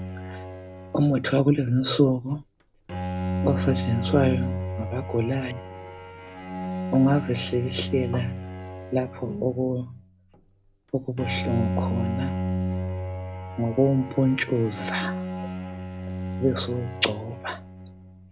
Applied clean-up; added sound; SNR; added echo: none; Bowed string instrument; 5 dB; none.